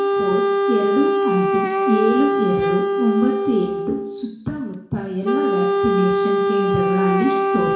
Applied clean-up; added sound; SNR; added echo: none; Wind instrument, woodwind instrument; -3 dB; reverberation time 0.7 s.